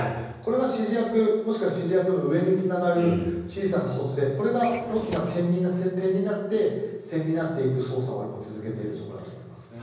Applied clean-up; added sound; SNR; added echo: none; Drawer open or close; 15 dB; reverberation time 1.1 s.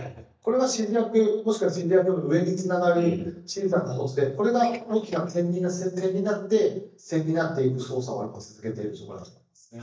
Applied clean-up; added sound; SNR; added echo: neural mask model DeepFilterNet 3.